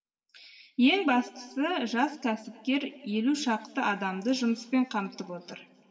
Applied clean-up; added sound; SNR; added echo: none; none; none; reverberation time 2.3 s.